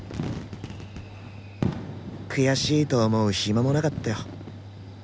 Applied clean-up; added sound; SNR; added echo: none; Mechanical fan; 15 dB; none.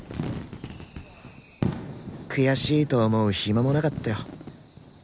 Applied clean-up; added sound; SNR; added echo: none; none; none; none.